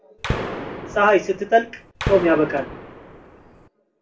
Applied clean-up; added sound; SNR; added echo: none; Gunshot, gunfire; 8 dB; reverberation time 0.2 s.